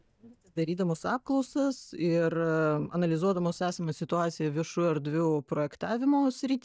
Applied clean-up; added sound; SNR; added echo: neural mask model DeepFilterNet 3.